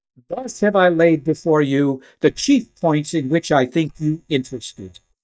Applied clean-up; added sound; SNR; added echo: neural mask model DeepFilterNet 3.